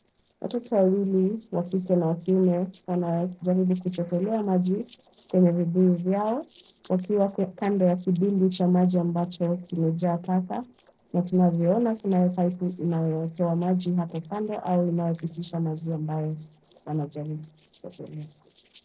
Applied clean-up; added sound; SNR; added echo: neural separator model SepFormer DNS4.